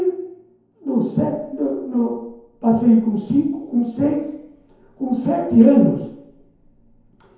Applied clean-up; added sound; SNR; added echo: none; none; none; reverberation time 0.9 s.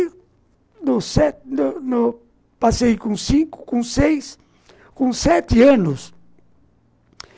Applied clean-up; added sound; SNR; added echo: none; none; none; none.